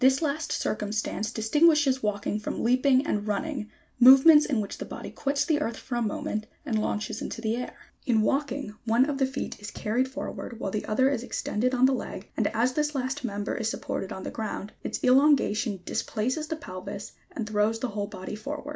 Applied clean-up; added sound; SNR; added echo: none; none; none; none.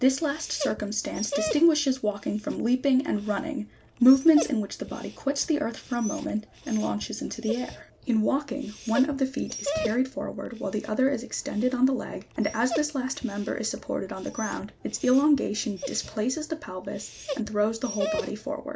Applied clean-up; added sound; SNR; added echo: none; Dog; 12 dB; none.